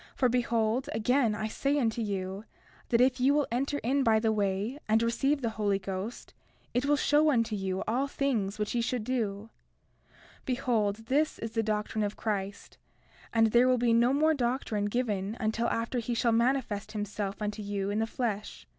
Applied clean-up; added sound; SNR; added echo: none; none; none; none.